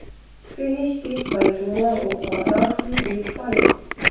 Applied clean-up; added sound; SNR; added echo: none; Tools; -1 dB; reverberation time 0.7 s.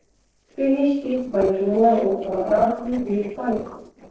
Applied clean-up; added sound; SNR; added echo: neural separator model SepFormer DNS4.